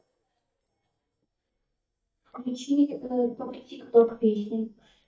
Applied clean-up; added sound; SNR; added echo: neural mask model DeepFilterNet 3.